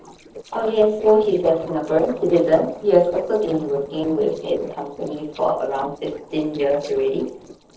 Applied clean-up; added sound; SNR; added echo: neural separator model SepFormer DNS4.